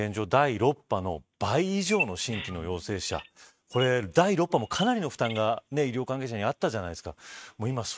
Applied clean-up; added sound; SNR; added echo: neural mask model RNNoise.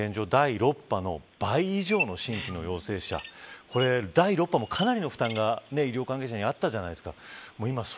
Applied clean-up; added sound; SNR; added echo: none; Bird vocalization, bird call, bird song; 15 dB; none.